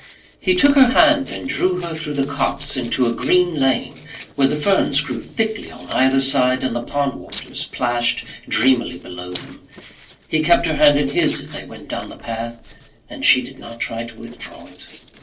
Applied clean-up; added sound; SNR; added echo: neural separator model SepFormer DNS4.